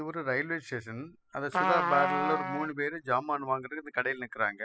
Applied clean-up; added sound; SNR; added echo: classical method spectral subtraction.